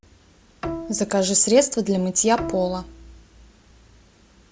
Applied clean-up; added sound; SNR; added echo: none; Bowed string instrument; 12 dB; none.